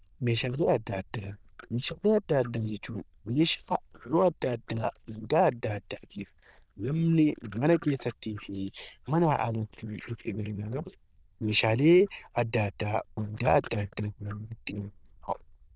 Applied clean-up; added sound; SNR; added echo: neural diffusion model UNIVERSE++.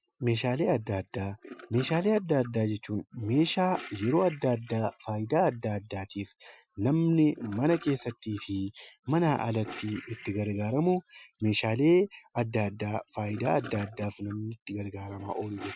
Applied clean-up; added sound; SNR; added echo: classical method Wiener filter.